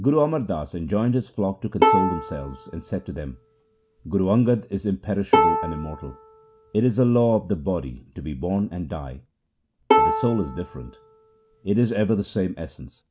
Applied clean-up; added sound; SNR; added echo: none; Bowed string instrument; 0 dB; none.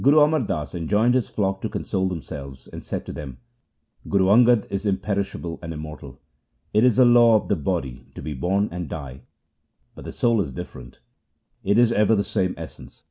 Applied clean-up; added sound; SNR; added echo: none; none; none; none.